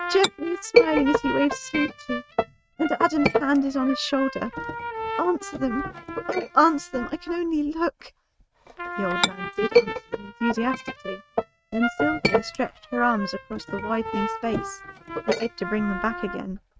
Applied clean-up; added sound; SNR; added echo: neural mask model RNNoise.